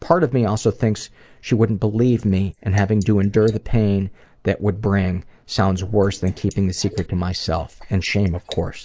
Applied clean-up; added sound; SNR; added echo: neural mask model Resemble Enhance denoiser.